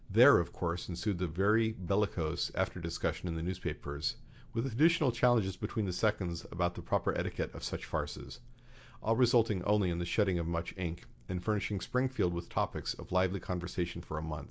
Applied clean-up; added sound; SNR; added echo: none; none; none; none.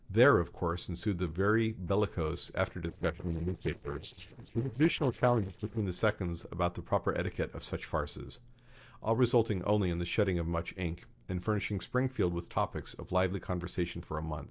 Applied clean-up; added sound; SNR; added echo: neural separator model SepFormer DNS4.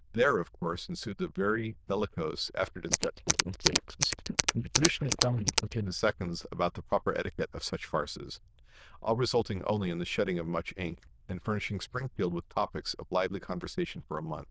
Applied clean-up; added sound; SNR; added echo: neural diffusion model UNIVERSE++.